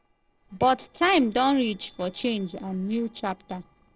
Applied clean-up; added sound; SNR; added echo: neural separator model SepFormer DNS4.